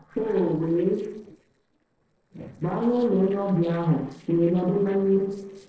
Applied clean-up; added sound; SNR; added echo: neural separator model SepFormer DNS4.